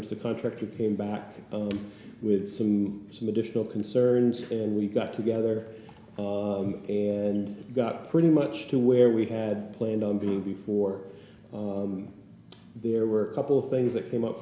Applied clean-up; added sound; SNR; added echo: none; none; none; none.